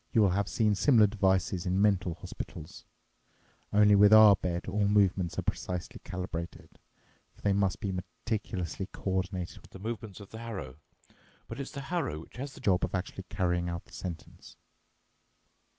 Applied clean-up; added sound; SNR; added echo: none; none; none; none.